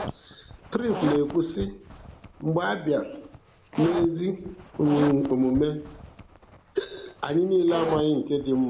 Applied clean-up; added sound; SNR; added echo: none; Zipper (clothing); 12 dB; none.